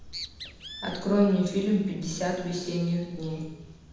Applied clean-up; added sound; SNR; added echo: none; Bird; 16 dB; reverberation time 1.0 s.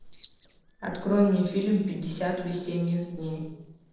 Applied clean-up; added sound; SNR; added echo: neural separator model SepFormer DNS4.